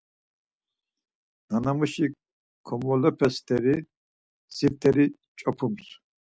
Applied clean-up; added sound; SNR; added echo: none; none; none; none.